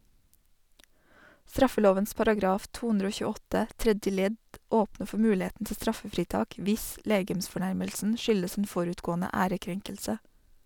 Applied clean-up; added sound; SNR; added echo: none; none; none; none.